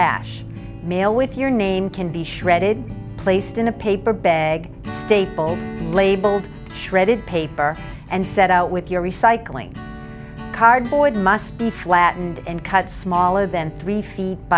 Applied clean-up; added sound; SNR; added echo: none; none; none; none.